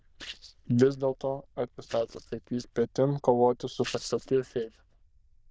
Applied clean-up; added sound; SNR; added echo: neural diffusion model UNIVERSE++.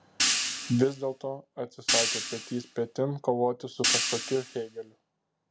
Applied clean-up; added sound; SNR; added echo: none; Hi-hat; 0 dB; none.